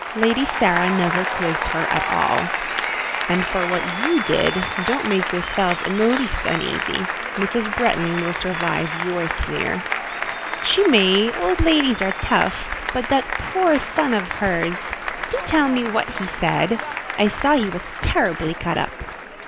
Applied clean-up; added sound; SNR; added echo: none; Applause; 4 dB; none.